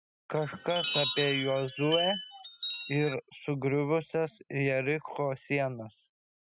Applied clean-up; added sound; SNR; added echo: classical method spectral subtraction.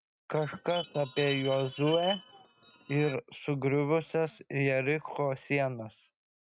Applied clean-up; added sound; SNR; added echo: neural mask model RNNoise.